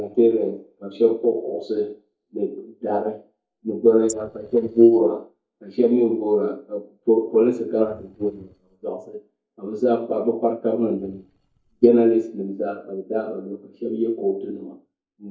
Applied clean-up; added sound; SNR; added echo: neural mask model DeepFilterNet 3.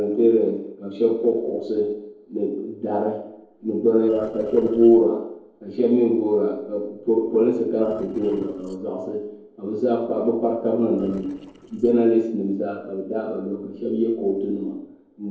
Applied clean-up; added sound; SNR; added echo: neural separator model SepFormer DNS4.